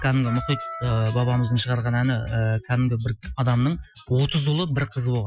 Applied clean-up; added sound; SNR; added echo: classical method Wiener filter.